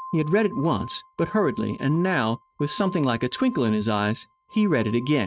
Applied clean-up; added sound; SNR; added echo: neural mask model RNNoise.